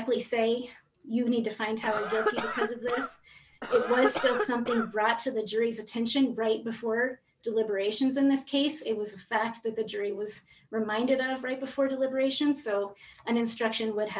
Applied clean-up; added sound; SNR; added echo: none; Cough; 4 dB; none.